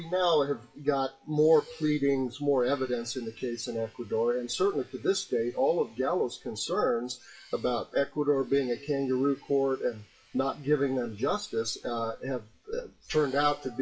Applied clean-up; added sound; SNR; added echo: classical method WPE with log-MMSE.